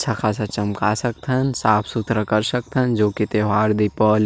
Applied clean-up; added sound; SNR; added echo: none; none; none; none.